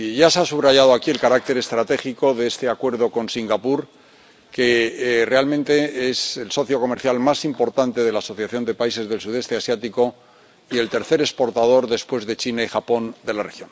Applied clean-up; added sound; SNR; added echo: none; none; none; none.